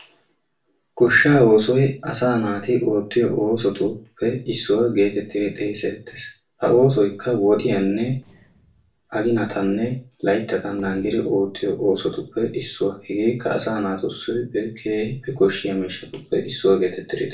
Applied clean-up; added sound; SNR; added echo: neural separator model SepFormer DNS4.